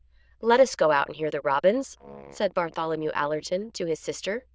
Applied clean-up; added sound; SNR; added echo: neural diffusion model UNIVERSE++.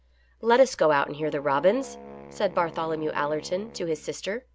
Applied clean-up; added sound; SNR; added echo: none; Wind instrument, woodwind instrument; 20 dB; none.